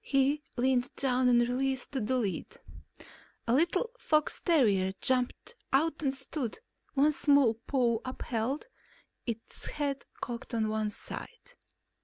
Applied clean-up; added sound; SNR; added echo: none; none; none; none.